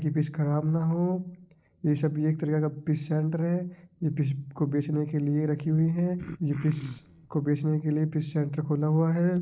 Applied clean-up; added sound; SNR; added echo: neural separator model SepFormer DNS4.